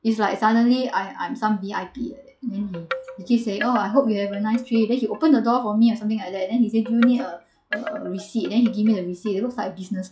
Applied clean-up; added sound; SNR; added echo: classical method log-MMSE.